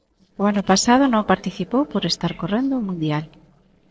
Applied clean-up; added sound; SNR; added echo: neural separator model SepFormer DNS4.